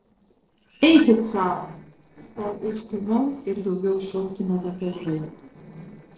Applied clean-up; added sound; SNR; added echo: neural separator model SepFormer DNS4.